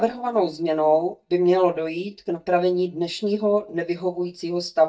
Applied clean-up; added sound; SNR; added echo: neural mask model DeepFilterNet 3.